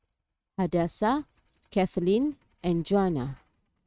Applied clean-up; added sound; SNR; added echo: neural mask model RNNoise.